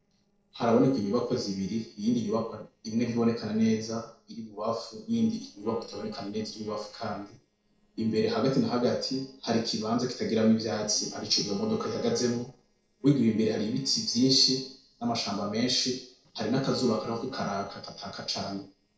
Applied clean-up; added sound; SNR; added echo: neural separator model SepFormer DNS4.